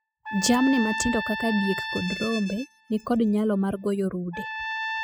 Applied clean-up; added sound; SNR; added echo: classical method spectral subtraction.